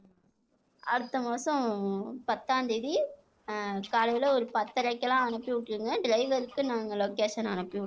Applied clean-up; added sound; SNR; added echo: neural separator model SepFormer DNS4.